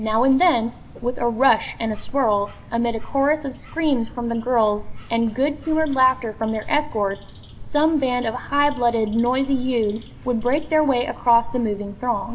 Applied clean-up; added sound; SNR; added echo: none; Bird / Insect; 11 dB; reverberation time 0.6 s.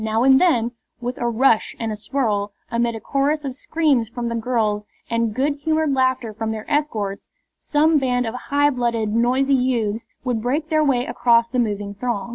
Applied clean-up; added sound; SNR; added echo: none; none; none; none.